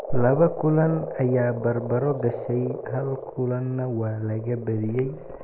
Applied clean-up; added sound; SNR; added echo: none; Frog; 10 dB; none.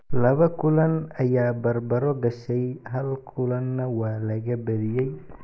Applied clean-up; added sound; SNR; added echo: none; none; none; none.